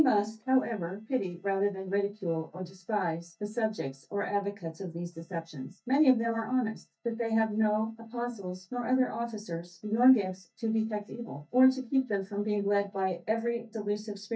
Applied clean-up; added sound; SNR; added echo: neural mask model DeepFilterNet 3.